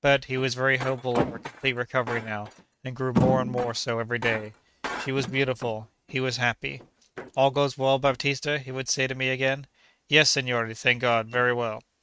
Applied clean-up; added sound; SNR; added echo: neural mask model RNNoise.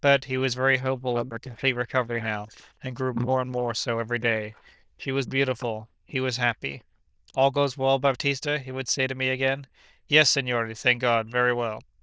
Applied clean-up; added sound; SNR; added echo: neural diffusion model UNIVERSE++.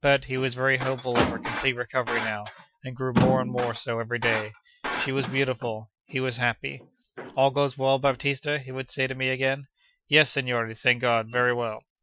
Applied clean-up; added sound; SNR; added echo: classical method Wiener filter.